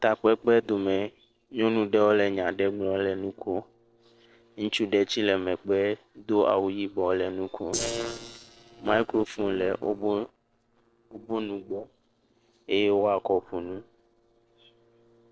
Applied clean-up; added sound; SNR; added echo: neural separator model SepFormer DNS4.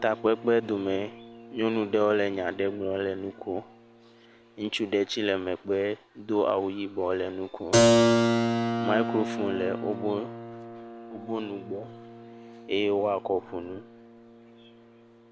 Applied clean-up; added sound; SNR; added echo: none; Keyboard (musical); 2 dB; none.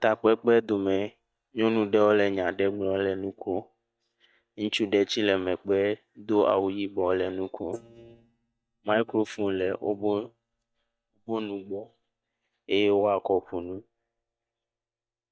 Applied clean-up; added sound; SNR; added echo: neural mask model DeepFilterNet 3.